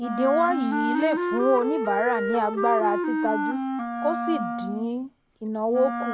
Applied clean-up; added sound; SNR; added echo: none; Wind instrument, woodwind instrument; 2 dB; none.